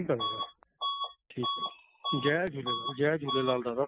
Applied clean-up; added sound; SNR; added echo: classical method spectral subtraction.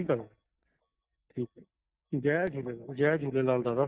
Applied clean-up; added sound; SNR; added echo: neural mask model DeepFilterNet 3.